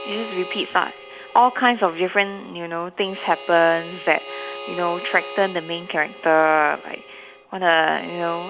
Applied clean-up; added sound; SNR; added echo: none; Harmonica; 15 dB; none.